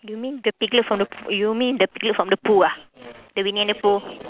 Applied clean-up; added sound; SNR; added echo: none; none; none; none.